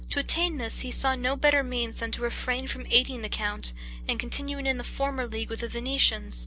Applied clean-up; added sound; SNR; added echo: none; none; none; none.